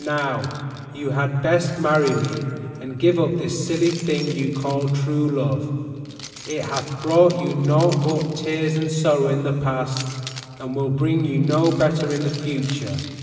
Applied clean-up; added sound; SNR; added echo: none; Keys jangling; 19 dB; reverberation time 2.6 s.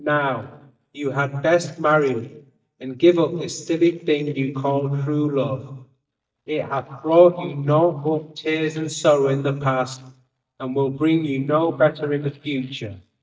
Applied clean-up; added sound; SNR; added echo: neural mask model DeepFilterNet 3.